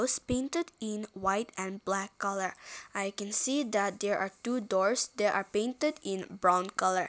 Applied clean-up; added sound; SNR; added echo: none; none; none; none.